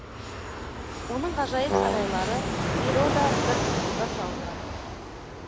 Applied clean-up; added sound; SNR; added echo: none; Fixed-wing aircraft, airplane + Brass instrument; -3 dB; none.